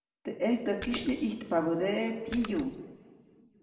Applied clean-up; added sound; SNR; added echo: none; Splash, splatter; 11 dB; reverberation time 1.7 s.